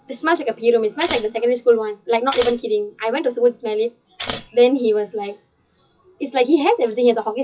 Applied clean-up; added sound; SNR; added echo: classical method WPE with log-MMSE.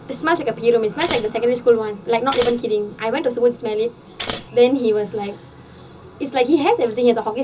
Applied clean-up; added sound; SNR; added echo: none; Scissors; 8 dB; reverberation time 0.2 s.